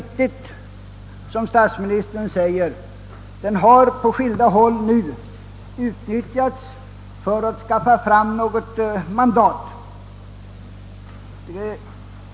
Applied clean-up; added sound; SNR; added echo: none; none; none; none.